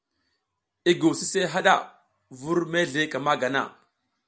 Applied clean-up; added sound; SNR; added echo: none; none; none; none.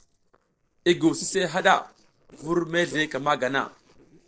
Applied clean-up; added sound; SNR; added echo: neural separator model SepFormer DNS4.